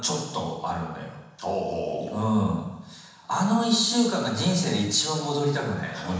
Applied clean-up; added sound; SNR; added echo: none; none; none; reverberation time 1.1 s.